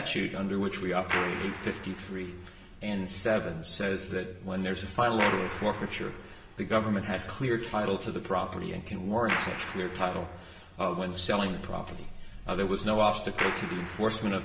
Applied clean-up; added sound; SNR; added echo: none; Clapping; 9 dB; reverberation time 0.9 s.